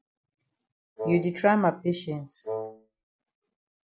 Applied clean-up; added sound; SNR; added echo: none; Wind instrument, woodwind instrument; 6 dB; none.